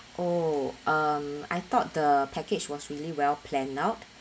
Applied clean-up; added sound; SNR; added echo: none; none; none; none.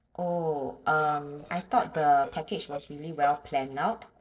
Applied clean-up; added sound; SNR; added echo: neural separator model SepFormer DNS4.